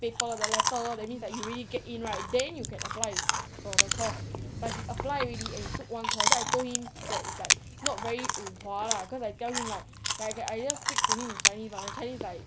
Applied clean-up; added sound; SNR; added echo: none; Crack + Chewing, mastication; -4 dB; none.